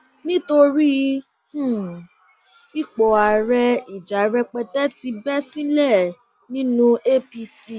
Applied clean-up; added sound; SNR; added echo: none; Zipper (clothing); 18 dB; none.